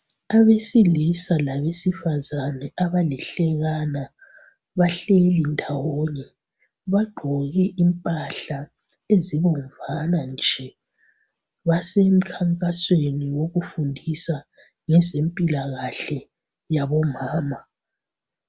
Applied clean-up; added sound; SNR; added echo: none; none; none; none.